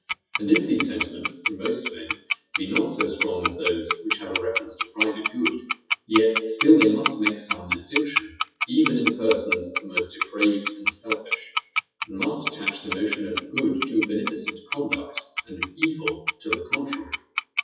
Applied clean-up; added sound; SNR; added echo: classical method WPE with log-MMSE.